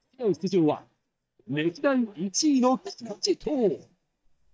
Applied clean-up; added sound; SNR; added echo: neural mask model DeepFilterNet 3.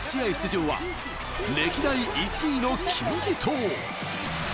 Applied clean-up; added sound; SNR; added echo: none; Squeak; 12 dB; none.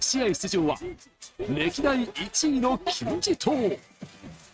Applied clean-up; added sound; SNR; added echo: neural mask model RNNoise.